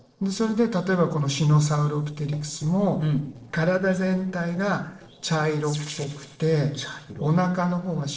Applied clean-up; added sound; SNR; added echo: neural separator model SepFormer DNS4.